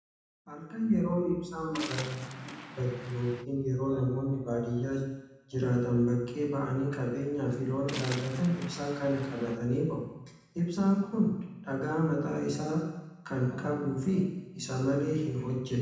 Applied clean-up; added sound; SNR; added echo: none; Waves, surf; 14 dB; reverberation time 1.0 s.